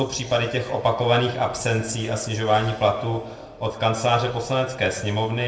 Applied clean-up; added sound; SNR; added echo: none; none; none; reverberation time 0.7 s.